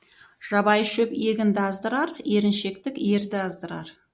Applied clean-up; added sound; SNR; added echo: none; none; none; none.